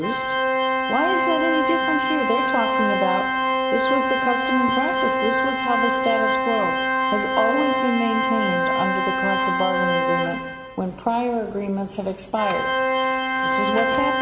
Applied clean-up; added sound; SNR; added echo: none; Organ; -3 dB; none.